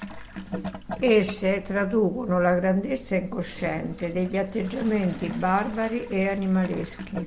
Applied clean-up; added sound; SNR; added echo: none; Toilet flush / Gurgling; 14 dB; none.